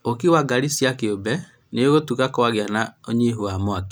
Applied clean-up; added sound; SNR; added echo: none; none; none; none.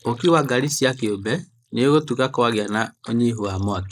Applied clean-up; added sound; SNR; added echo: neural mask model Resemble Enhance denoiser.